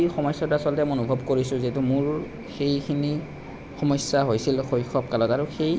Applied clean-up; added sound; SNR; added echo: none; none; none; none.